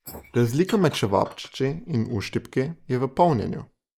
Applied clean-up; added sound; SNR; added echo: neural mask model Resemble Enhance denoiser.